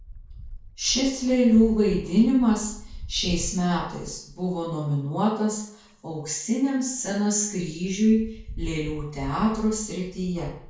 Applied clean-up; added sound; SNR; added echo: none; Wind; 15 dB; reverberation time 0.5 s.